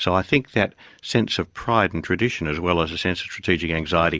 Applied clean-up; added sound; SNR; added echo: none; none; none; none.